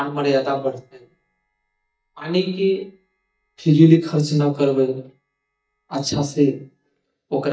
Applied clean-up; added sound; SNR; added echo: neural mask model DeepFilterNet 3.